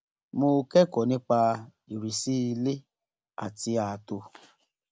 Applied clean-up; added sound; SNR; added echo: none; none; none; none.